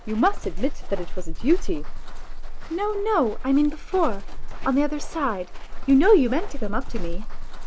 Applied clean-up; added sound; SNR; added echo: none; Walk, footsteps; 0 dB; none.